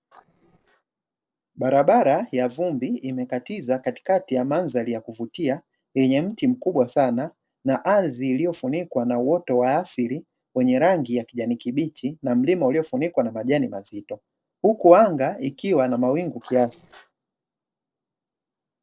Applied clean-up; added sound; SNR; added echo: neural separator model SepFormer DNS4.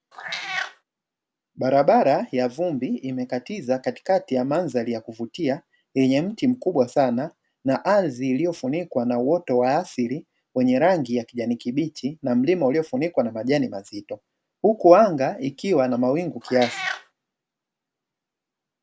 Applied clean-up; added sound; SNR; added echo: none; Meow; 8 dB; none.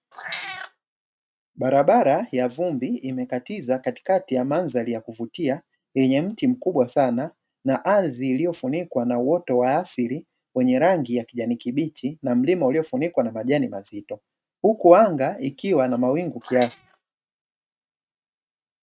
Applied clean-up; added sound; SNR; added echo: neural mask model RNNoise.